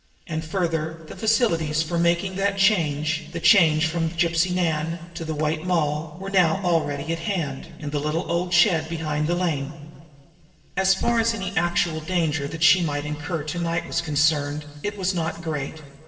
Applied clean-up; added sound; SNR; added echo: neural separator model SepFormer DNS4.